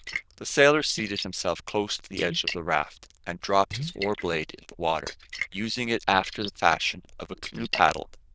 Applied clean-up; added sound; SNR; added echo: neural diffusion model UNIVERSE++.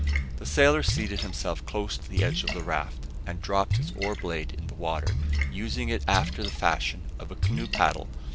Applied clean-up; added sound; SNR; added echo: none; Splash, splatter; 1 dB; none.